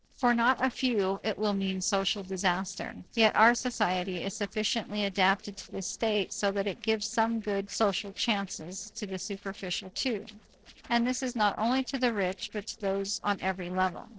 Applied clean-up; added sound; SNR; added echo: neural separator model SepFormer DNS4.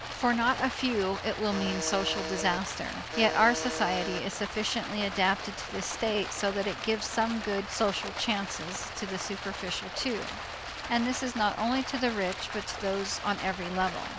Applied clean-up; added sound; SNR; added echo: none; Stream + Alarm; 7 dB; none.